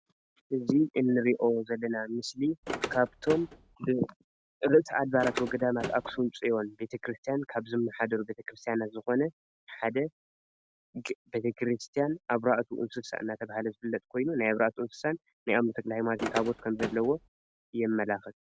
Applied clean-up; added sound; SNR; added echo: none; Car; 7 dB; none.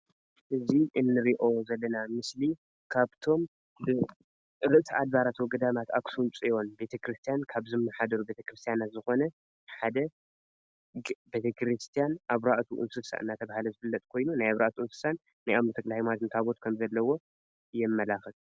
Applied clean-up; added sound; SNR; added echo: none; none; none; none.